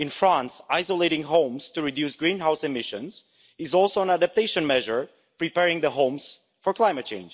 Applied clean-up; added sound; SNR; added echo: none; none; none; none.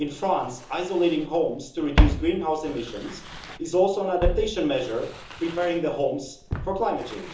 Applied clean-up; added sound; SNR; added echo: none; Walk, footsteps; 4 dB; reverberation time 0.6 s.